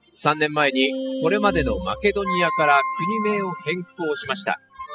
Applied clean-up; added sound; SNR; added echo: classical method spectral subtraction.